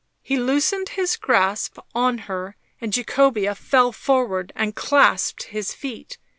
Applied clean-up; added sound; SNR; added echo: none; none; none; none.